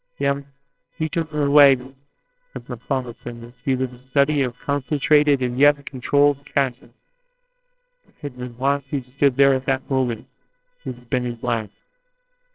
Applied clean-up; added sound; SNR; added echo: neural separator model SepFormer WHAMR!.